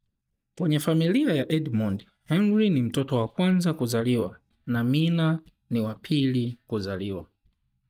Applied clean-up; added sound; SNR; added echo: neural mask model DeepFilterNet 3.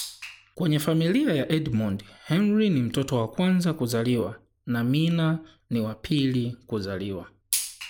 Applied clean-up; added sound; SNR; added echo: none; none; none; none.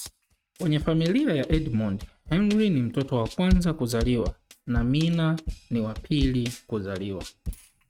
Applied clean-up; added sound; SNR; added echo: neural mask model RNNoise.